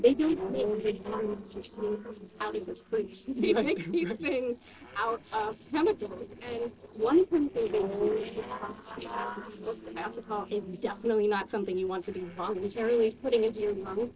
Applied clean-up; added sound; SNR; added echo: neural separator model SepFormer DNS4.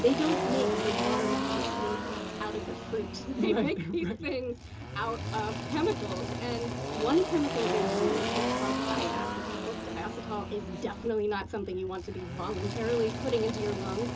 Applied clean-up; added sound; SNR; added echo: none; Engine; 1 dB; reverberation time 0.2 s.